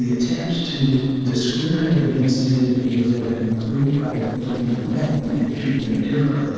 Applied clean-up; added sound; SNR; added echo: neural separator model SepFormer DNS4.